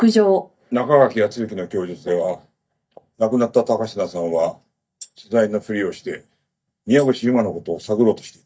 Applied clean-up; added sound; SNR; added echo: neural mask model DeepFilterNet 3.